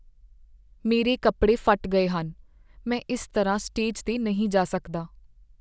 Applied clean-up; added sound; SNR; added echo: none; none; none; none.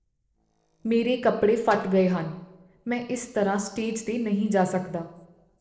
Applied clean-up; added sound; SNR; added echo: neural separator model SepFormer DNS4.